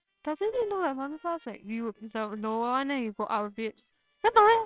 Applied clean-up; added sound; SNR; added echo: neural separator model SepFormer WHAMR!.